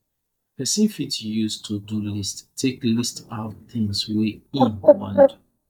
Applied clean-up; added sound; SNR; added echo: neural mask model DeepFilterNet 3.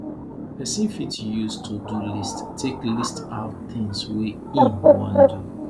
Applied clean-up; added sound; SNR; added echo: none; Bird; -4 dB; none.